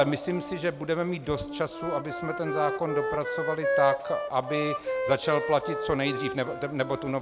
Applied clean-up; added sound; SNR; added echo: none; Wind instrument, woodwind instrument; 3 dB; none.